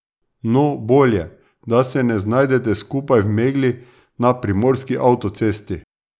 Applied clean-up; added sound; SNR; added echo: none; none; none; none.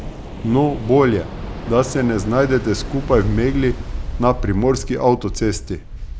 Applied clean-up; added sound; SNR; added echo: none; Waves, surf; 8 dB; none.